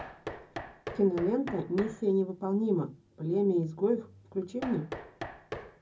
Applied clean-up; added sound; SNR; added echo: none; Knock; 13 dB; reverberation time 0.4 s.